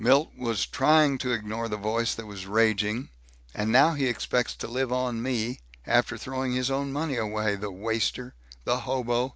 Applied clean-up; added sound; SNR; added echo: none; none; none; none.